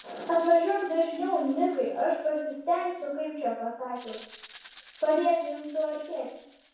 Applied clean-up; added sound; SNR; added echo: none; Rattle (instrument); 14 dB; reverberation time 0.7 s.